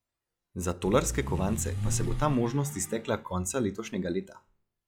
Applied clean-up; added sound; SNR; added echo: classical method log-MMSE.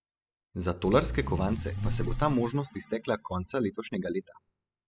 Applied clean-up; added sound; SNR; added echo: classical method spectral subtraction.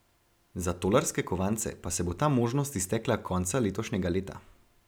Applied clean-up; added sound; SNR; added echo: none; none; none; none.